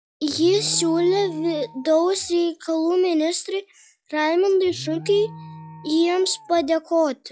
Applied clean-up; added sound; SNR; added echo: classical method log-MMSE.